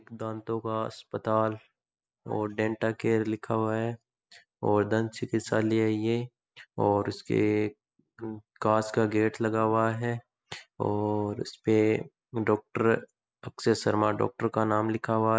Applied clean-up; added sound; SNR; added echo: none; none; none; none.